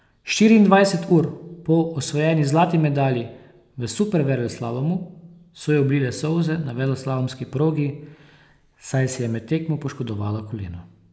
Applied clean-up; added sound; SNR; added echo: none; none; none; none.